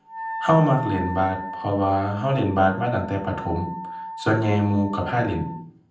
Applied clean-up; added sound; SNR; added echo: none; Wind instrument, woodwind instrument; 11 dB; reverberation time 0.6 s.